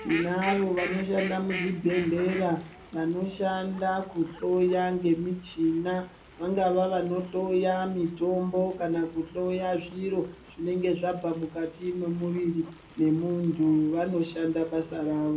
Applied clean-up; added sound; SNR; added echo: none; Fowl; 16 dB; reverberation time 0.3 s.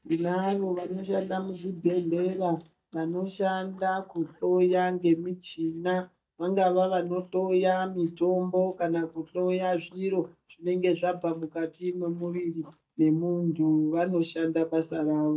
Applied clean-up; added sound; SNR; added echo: neural mask model DeepFilterNet 3.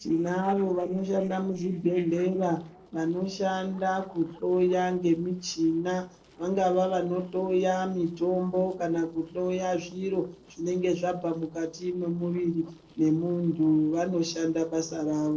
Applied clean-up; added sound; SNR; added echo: neural separator model SepFormer DNS4.